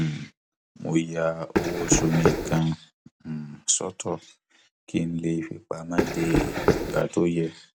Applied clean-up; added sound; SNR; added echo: none; Run; -4 dB; none.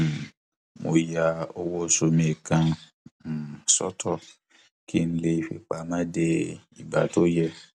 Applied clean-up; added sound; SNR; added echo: none; none; none; none.